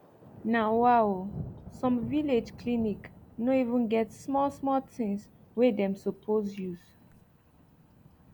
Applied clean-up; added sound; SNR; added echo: none; Thunder; 18 dB; none.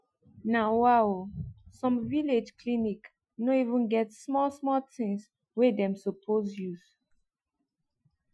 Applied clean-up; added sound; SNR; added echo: classical method Wiener filter.